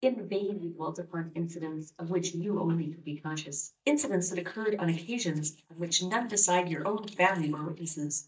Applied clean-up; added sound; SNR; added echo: neural mask model DeepFilterNet 3.